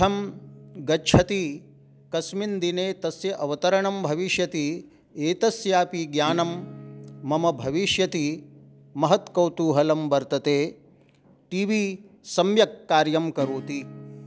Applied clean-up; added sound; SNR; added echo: none; Acoustic guitar / Strum; 20 dB; none.